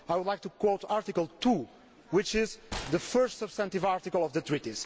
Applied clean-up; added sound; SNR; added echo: none; Gunshot, gunfire; 15 dB; none.